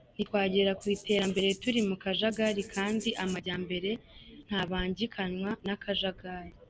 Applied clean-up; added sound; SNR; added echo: none; Rattle (instrument); 18 dB; none.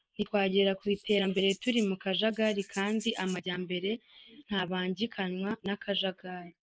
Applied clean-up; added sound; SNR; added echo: neural mask model Resemble Enhance denoiser.